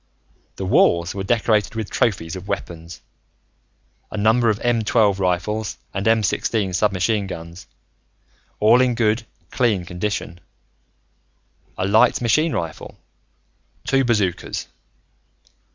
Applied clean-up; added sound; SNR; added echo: none; none; none; none.